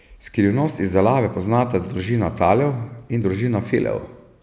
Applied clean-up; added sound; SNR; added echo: none; none; none; none.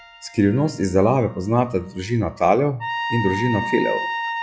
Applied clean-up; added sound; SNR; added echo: classical method log-MMSE.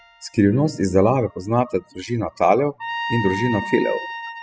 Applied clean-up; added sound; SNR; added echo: classical method spectral subtraction.